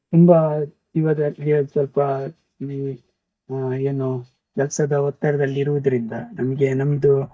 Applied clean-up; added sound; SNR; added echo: neural mask model DeepFilterNet 3.